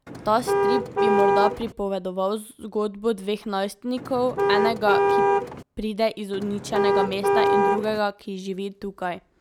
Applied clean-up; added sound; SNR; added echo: none; Car; -4 dB; none.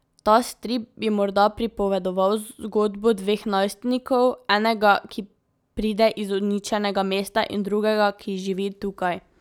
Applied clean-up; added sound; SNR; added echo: none; none; none; none.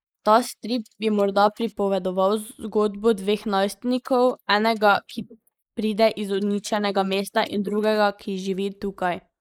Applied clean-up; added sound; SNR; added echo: neural mask model Resemble Enhance denoiser.